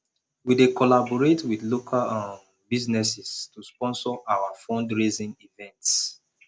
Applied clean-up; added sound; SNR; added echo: none; none; none; none.